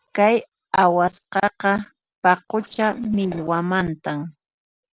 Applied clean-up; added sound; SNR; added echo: neural separator model SepFormer DNS4.